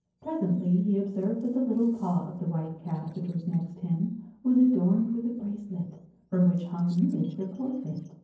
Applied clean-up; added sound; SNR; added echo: neural separator model SepFormer DNS4.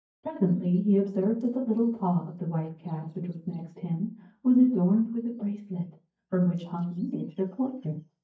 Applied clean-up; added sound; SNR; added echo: neural mask model DeepFilterNet 3.